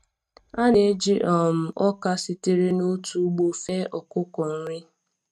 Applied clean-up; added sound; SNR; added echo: neural mask model RNNoise.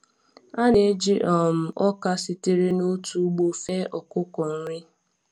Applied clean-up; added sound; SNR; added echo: none; none; none; none.